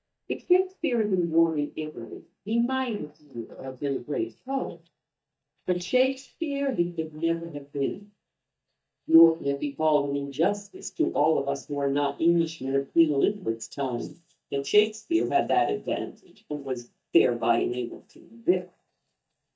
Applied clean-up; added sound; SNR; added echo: neural mask model DeepFilterNet 3.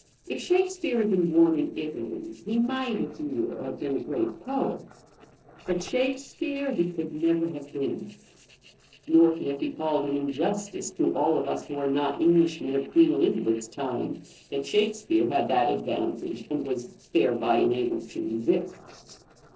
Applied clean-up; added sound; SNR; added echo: neural separator model SepFormer DNS4.